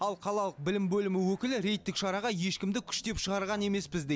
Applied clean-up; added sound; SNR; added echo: none; none; none; none.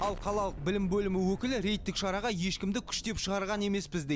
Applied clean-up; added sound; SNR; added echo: none; Explosion; 13 dB; none.